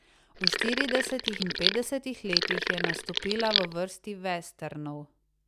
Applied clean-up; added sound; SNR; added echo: none; Sink (filling or washing); -3 dB; none.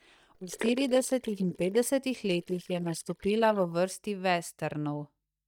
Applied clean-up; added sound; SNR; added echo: neural mask model DeepFilterNet 3.